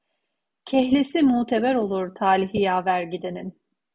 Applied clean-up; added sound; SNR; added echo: none; none; none; none.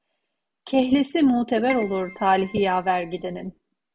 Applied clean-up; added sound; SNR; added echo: none; Keyboard (musical); 17 dB; none.